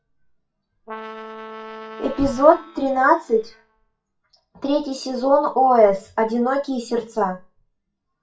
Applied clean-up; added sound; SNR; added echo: classical method WPE with log-MMSE.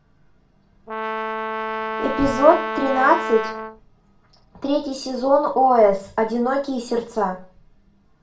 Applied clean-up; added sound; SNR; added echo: none; Brass instrument; 5 dB; reverberation time 0.3 s.